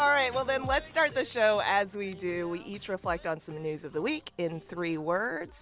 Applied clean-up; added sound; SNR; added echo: none; none; none; none.